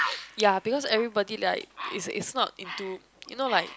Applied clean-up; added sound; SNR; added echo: none; Bird; 10 dB; none.